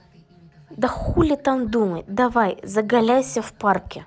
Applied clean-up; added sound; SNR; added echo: none; none; none; none.